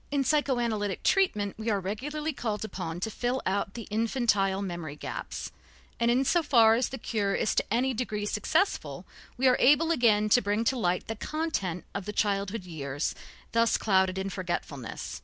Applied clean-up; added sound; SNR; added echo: none; none; none; none.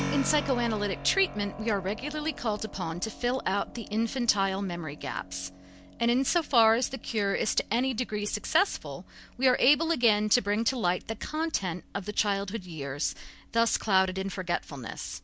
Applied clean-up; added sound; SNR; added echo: none; Keyboard (musical); 15 dB; none.